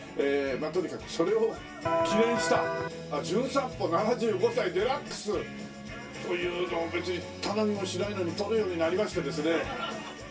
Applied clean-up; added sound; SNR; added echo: none; Electric guitar; -1 dB; reverberation time 0.2 s.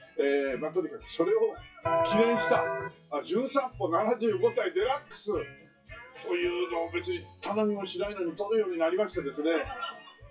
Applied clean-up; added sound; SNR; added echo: classical method WPE with log-MMSE.